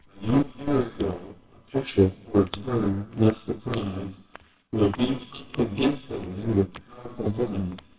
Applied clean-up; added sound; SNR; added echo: neural separator model SepFormer WHAMR!.